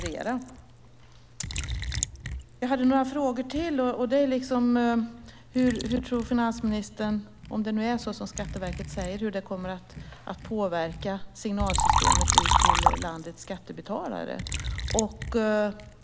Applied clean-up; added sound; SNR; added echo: none; Liquid; 2 dB; none.